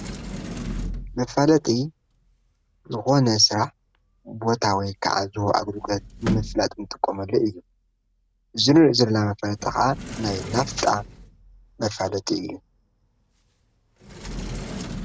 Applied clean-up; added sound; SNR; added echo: none; Sliding door; 12 dB; none.